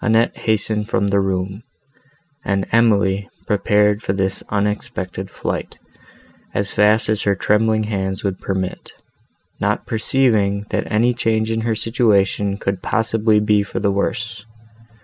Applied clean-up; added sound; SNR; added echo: none; none; none; none.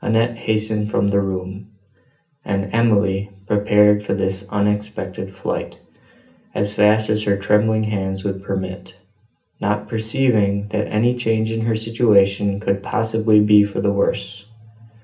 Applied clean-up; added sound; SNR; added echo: none; none; none; reverberation time 0.3 s.